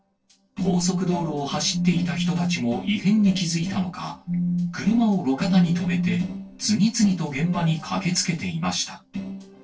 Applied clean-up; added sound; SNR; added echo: neural separator model SepFormer DNS4.